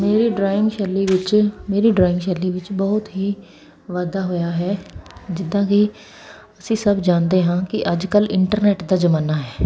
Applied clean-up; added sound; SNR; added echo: none; none; none; none.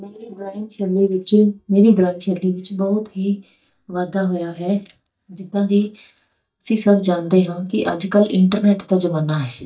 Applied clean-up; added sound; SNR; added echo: neural mask model DeepFilterNet 3.